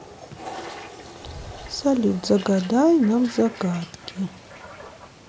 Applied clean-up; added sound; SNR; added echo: none; Toilet flush; 16 dB; none.